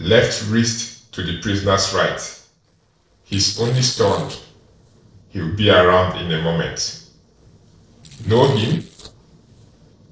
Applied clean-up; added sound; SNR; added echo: neural separator model SepFormer DNS4.